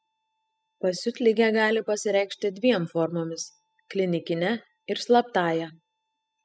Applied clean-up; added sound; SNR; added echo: classical method spectral subtraction.